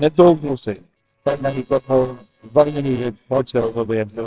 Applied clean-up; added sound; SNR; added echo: neural separator model SepFormer WHAMR!.